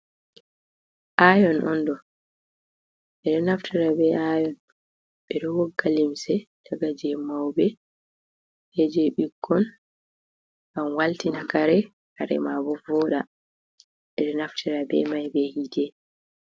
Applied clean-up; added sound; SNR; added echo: none; none; none; none.